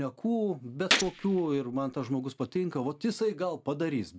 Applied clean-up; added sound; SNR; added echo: none; Gunshot, gunfire; 2 dB; none.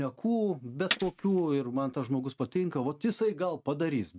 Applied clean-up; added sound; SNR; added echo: neural mask model RNNoise.